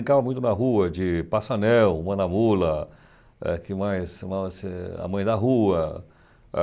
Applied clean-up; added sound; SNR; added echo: none; none; none; none.